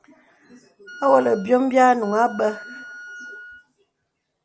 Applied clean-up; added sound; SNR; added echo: none; Wind instrument, woodwind instrument; 20 dB; none.